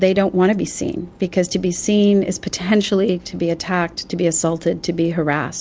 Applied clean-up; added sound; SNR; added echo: none; none; none; none.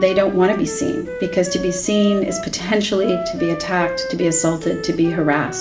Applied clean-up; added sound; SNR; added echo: none; Wind instrument, woodwind instrument; 10 dB; reverberation time 0.5 s.